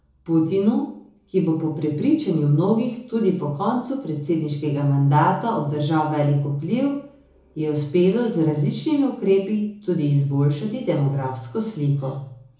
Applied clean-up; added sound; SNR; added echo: none; none; none; reverberation time 0.6 s.